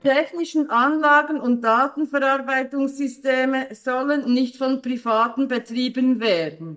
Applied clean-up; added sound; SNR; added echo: neural mask model DeepFilterNet 3.